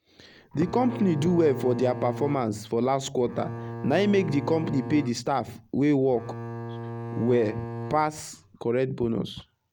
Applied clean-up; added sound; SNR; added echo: none; Bowed string instrument; 10 dB; none.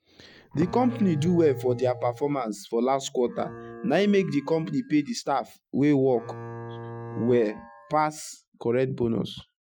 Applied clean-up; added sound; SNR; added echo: classical method Wiener filter.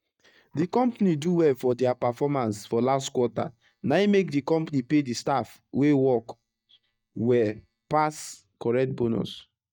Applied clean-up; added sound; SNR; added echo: neural mask model DeepFilterNet 3.